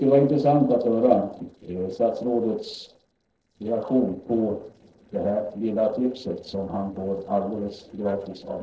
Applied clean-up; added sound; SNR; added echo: neural separator model SepFormer DNS4.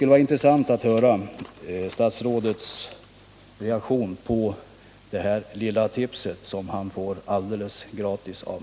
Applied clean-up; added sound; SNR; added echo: none; none; none; none.